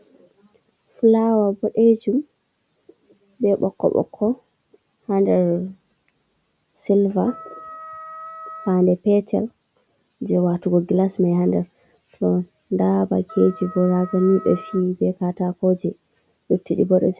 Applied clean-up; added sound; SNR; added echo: none; Wind instrument, woodwind instrument; 16 dB; none.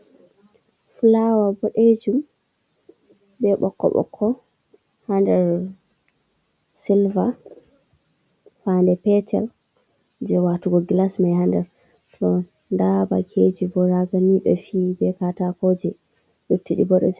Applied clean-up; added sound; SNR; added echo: none; none; none; none.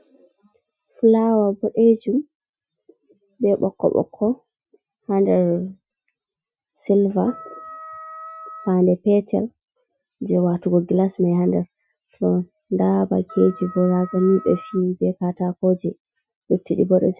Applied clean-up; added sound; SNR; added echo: classical method Wiener filter.